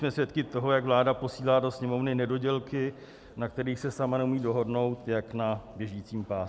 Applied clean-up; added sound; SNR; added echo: none; none; none; none.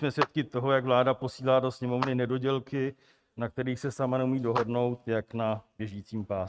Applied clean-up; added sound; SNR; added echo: neural mask model RNNoise.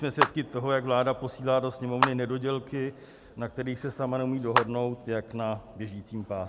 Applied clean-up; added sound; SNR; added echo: none; Clapping; 3 dB; none.